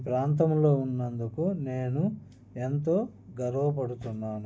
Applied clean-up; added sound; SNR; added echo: none; none; none; none.